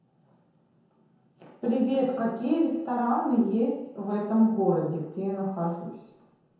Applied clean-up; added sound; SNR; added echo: none; none; none; reverberation time 0.9 s.